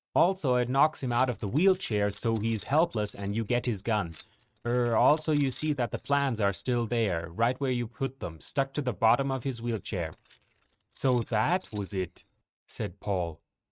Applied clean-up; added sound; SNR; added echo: neural mask model RNNoise.